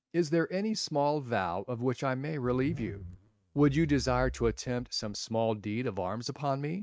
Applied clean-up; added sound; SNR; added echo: neural mask model RNNoise.